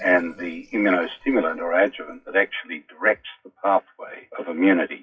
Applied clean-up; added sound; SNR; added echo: classical method WPE with log-MMSE.